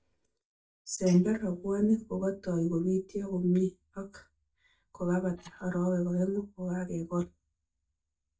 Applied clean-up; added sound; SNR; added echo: neural mask model DeepFilterNet 3.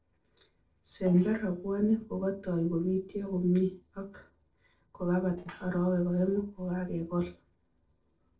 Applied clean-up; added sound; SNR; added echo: neural separator model SepFormer DNS4.